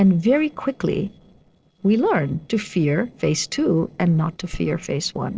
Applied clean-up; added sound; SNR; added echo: neural separator model SepFormer DNS4.